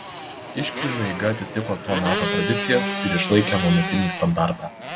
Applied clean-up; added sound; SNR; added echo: none; Motorcycle; 4 dB; none.